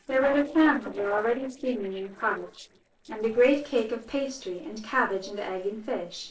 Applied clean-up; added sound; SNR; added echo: neural separator model SepFormer DNS4.